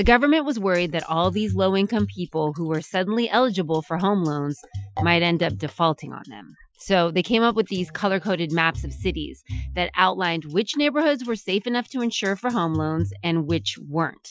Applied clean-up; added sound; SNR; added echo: classical method Wiener filter.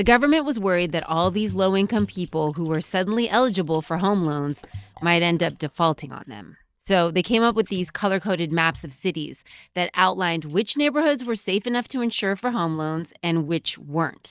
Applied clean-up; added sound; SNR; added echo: neural mask model DeepFilterNet 3.